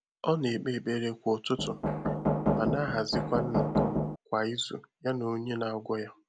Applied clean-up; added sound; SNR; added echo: none; Knock; -3 dB; none.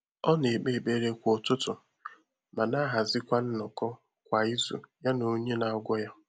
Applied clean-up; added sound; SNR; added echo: none; none; none; none.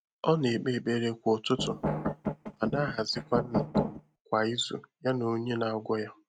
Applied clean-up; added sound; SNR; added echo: neural mask model RNNoise.